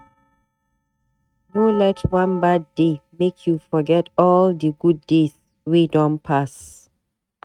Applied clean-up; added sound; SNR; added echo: neural mask model RNNoise.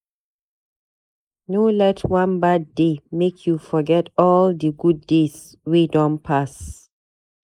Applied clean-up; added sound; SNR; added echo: neural mask model Resemble Enhance denoiser.